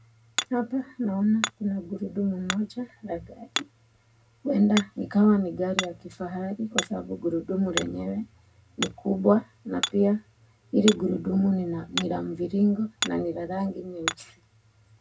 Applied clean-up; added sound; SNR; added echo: none; Hammer; 10 dB; reverberation time 0.2 s.